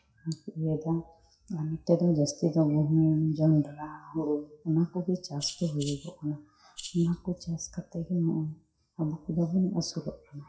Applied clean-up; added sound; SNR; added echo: classical method WPE with log-MMSE.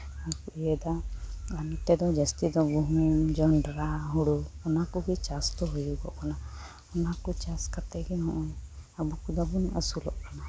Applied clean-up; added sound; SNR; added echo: none; none; none; none.